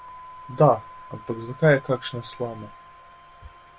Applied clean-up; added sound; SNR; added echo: none; none; none; none.